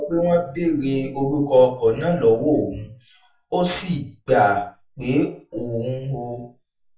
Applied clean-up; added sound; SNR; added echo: none; none; none; reverberation time 0.4 s.